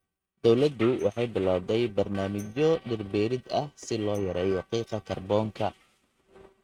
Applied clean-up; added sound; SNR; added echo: neural mask model RNNoise.